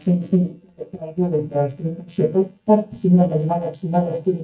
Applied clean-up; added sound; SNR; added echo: neural mask model DeepFilterNet 3.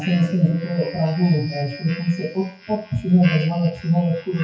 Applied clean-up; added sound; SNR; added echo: classical method WPE with log-MMSE.